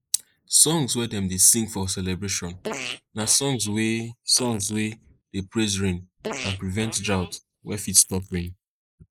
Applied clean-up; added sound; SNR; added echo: neural mask model Resemble Enhance denoiser.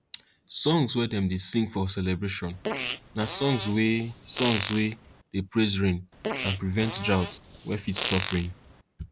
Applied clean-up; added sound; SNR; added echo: none; Fart; 9 dB; none.